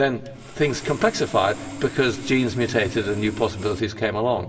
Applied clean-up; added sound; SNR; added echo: none; Sawing; 15 dB; reverberation time 1.7 s.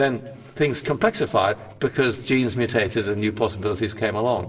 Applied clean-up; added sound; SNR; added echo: neural separator model SepFormer DNS4.